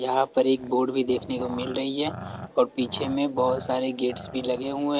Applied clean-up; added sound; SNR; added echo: none; Growling; 15 dB; none.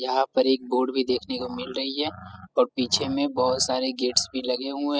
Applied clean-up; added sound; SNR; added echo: classical method spectral subtraction.